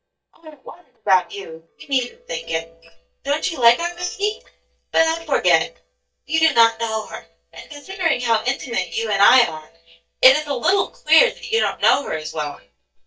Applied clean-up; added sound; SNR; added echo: neural mask model DeepFilterNet 3.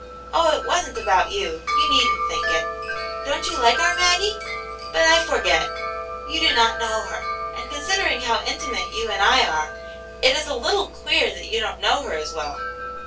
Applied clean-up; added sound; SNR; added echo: none; Wind chime; 6 dB; reverberation time 0.1 s.